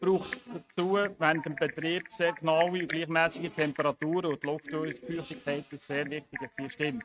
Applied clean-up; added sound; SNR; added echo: neural mask model RNNoise.